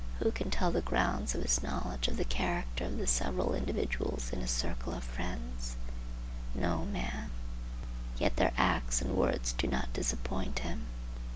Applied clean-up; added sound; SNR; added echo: none; none; none; none.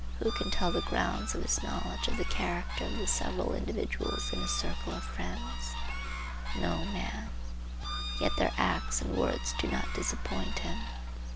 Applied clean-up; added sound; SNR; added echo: none; Bird / Fowl; 10 dB; none.